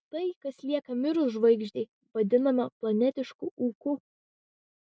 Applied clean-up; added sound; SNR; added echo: none; none; none; none.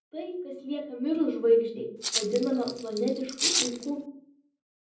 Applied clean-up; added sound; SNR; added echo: none; Rattle (instrument); 2 dB; reverberation time 0.6 s.